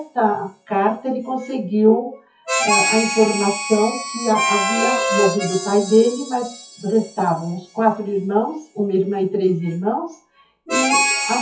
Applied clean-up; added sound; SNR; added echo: classical method WPE with log-MMSE.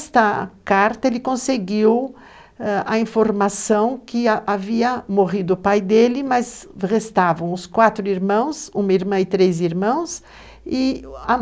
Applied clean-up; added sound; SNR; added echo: none; none; none; none.